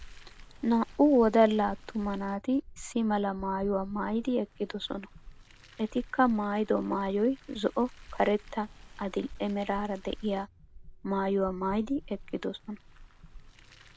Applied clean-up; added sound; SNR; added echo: none; Car; 18 dB; none.